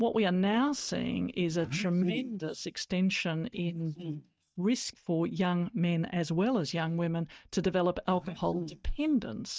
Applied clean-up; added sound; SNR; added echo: neural mask model DeepFilterNet 3.